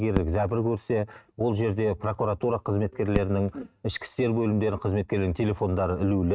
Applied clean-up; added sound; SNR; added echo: neural mask model RNNoise.